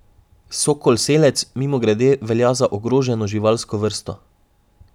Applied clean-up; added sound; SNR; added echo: none; none; none; none.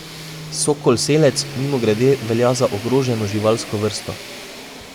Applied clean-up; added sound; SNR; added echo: none; Fixed-wing aircraft, airplane + Tools; 13 dB; none.